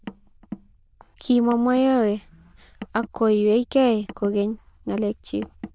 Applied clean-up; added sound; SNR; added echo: neural diffusion model UNIVERSE++.